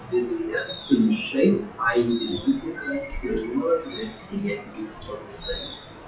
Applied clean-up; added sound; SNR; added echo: classical method WPE with log-MMSE.